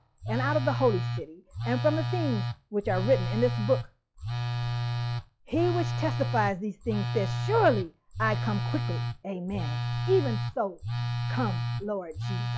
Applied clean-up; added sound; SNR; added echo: classical method log-MMSE.